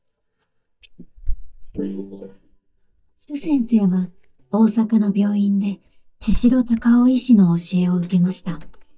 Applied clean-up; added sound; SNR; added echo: neural mask model DeepFilterNet 3.